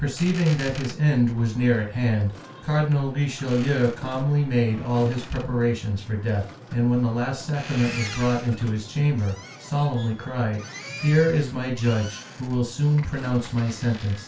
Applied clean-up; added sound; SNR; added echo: none; Boat, Water vehicle; 16 dB; reverberation time 0.3 s.